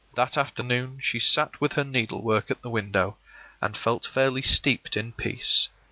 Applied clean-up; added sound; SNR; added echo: none; none; none; none.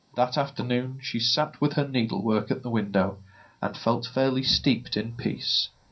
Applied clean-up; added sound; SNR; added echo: none; none; none; reverberation time 0.3 s.